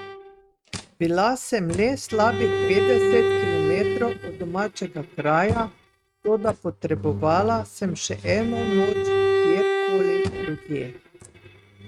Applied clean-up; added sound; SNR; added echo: neural mask model RNNoise.